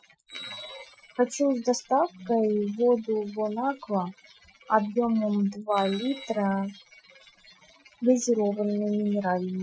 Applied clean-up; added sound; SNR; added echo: classical method Wiener filter.